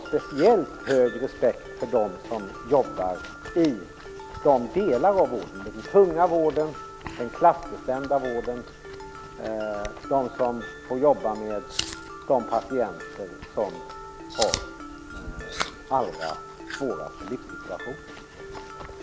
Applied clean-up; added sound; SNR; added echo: none; Mallet percussion + Chewing, mastication; 12 dB; none.